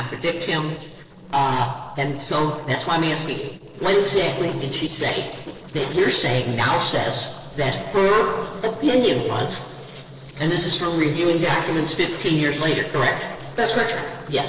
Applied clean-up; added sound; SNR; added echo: neural separator model SepFormer DNS4.